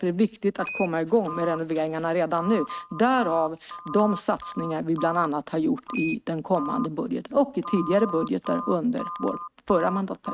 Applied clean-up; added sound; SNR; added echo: neural mask model RNNoise.